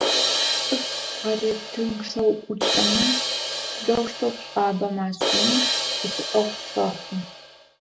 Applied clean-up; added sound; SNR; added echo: none; Crash cymbal; 0 dB; none.